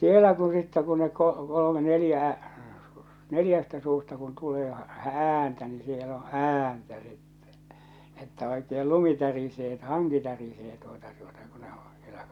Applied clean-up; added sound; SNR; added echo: none; none; none; none.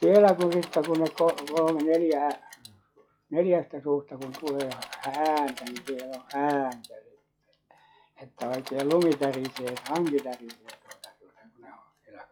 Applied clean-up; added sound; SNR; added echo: classical method log-MMSE.